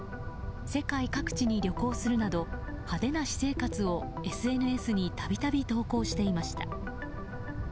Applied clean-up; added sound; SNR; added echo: none; Wind; 7 dB; none.